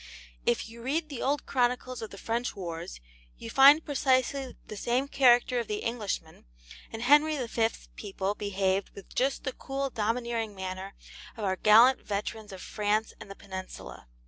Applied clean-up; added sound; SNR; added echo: none; none; none; none.